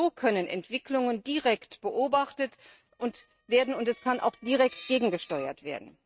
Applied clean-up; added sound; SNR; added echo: neural mask model RNNoise.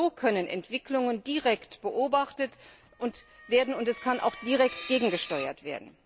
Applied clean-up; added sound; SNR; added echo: none; Screech; 14 dB; none.